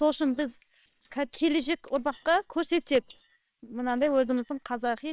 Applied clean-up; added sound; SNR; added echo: neural separator model SepFormer WHAMR!.